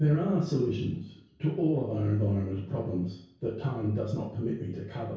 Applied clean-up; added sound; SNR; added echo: none; none; none; reverberation time 0.6 s.